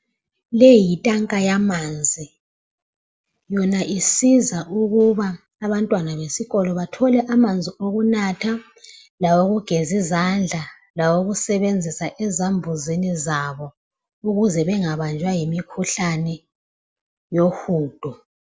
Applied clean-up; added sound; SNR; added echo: none; none; none; none.